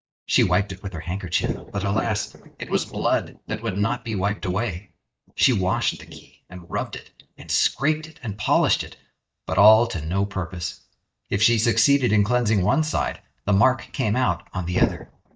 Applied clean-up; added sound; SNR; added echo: neural mask model DeepFilterNet 3.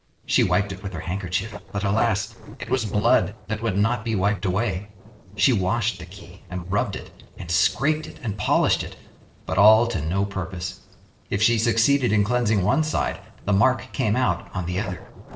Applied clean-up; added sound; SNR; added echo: neural separator model SepFormer DNS4.